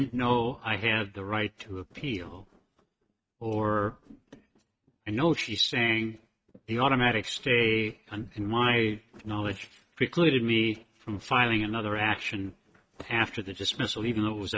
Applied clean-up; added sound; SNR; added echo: neural mask model RNNoise.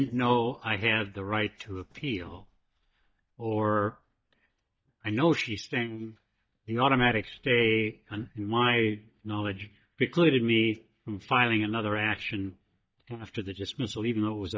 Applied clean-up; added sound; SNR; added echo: neural mask model DeepFilterNet 3.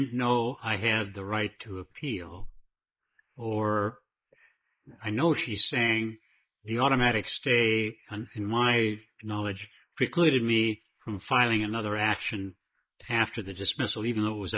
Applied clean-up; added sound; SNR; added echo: neural mask model Resemble Enhance denoiser.